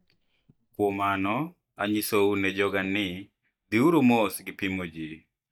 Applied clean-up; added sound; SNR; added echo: neural mask model DeepFilterNet 3.